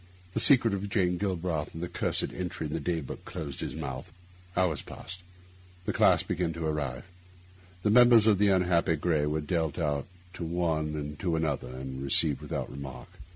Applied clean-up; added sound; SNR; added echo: none; none; none; none.